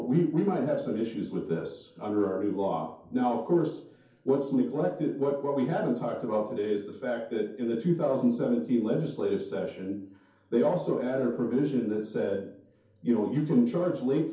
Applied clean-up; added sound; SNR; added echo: none; none; none; reverberation time 0.6 s.